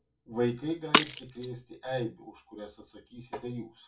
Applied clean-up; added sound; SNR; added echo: none; Shatter; -2 dB; reverberation time 0.2 s.